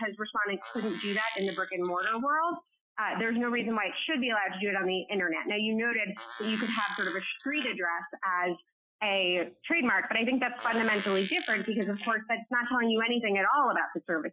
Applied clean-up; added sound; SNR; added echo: classical method Wiener filter.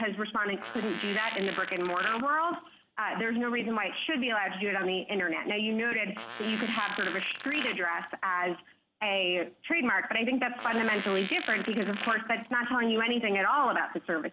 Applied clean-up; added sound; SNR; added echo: none; Fart; 11 dB; none.